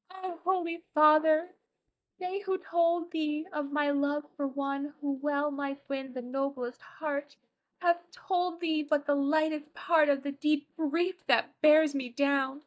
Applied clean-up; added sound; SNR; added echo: neural mask model DeepFilterNet 3.